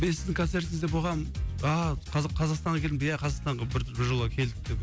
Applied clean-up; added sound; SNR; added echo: none; none; none; none.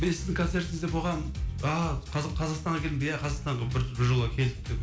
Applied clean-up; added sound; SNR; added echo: none; none; none; reverberation time 0.4 s.